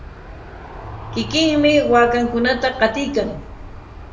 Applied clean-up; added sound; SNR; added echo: none; Aircraft; 15 dB; reverberation time 0.6 s.